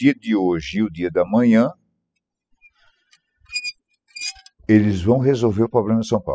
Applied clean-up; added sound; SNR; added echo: classical method spectral subtraction.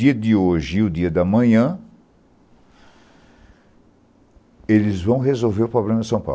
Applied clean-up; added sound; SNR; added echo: none; none; none; none.